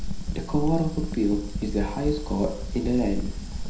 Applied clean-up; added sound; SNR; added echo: none; Fire; 2 dB; reverberation time 0.5 s.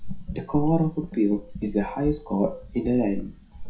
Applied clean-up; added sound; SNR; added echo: classical method WPE with log-MMSE.